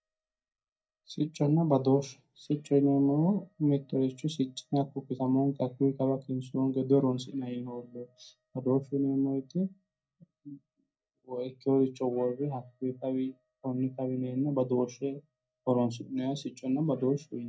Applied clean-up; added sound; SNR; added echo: neural mask model DeepFilterNet 3.